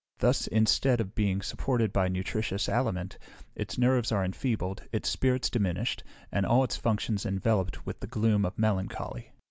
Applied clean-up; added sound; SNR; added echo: none; none; none; none.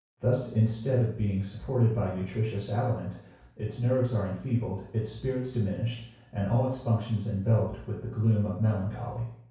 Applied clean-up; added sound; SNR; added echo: none; none; none; reverberation time 0.6 s.